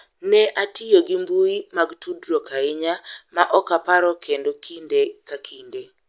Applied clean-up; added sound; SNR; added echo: none; none; none; none.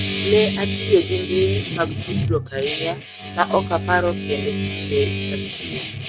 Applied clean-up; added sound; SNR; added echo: neural mask model RNNoise.